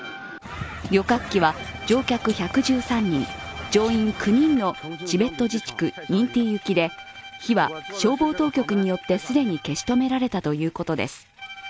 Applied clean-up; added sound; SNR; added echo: none; Bowed string instrument; 17 dB; none.